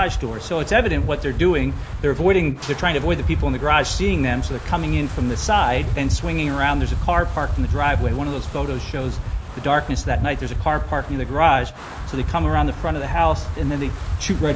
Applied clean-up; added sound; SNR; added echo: none; Wind; 3 dB; none.